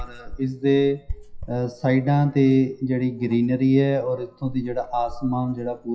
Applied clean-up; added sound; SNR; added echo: classical method WPE with log-MMSE.